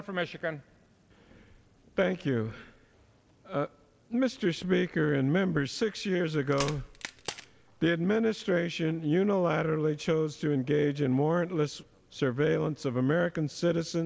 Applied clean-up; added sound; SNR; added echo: none; Crack; 13 dB; none.